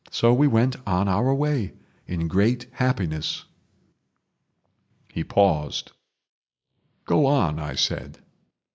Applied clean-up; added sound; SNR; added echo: neural mask model Resemble Enhance denoiser.